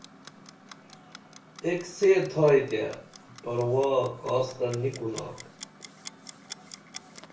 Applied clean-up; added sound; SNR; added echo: none; Clock; 19 dB; reverberation time 0.3 s.